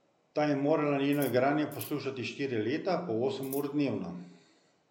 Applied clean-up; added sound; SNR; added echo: none; Scissors; 15 dB; none.